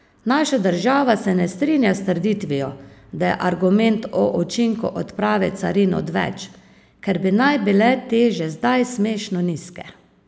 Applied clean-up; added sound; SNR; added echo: none; none; none; none.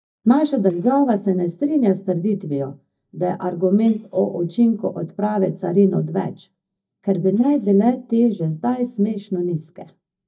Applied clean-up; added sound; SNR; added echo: neural mask model DeepFilterNet 3.